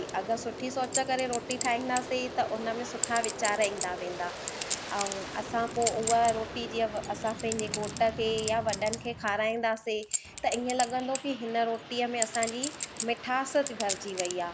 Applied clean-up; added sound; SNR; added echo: none; Aircraft + Chink, clink; 6 dB; none.